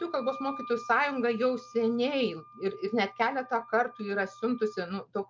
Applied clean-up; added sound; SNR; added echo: none; Wind instrument, woodwind instrument; 17 dB; none.